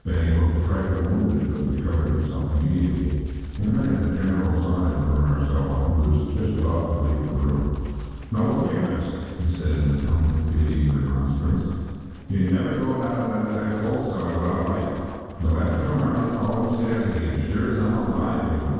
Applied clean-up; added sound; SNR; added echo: neural separator model SepFormer DNS4.